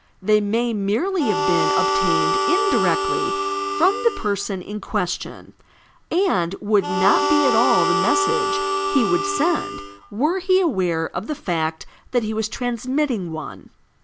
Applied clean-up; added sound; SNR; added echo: none; Harmonica; 0 dB; none.